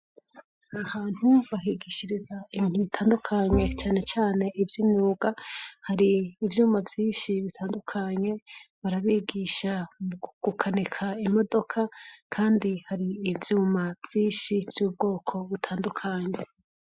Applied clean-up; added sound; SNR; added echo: classical method Wiener filter.